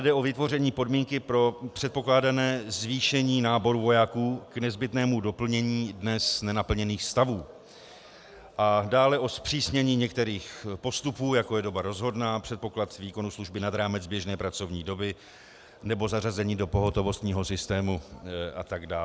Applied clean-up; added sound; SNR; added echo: none; none; none; none.